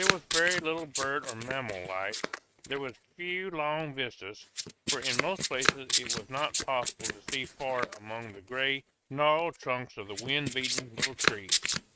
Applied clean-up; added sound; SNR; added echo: neural mask model RNNoise.